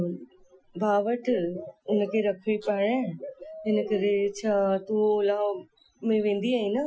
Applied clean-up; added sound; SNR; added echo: classical method Wiener filter.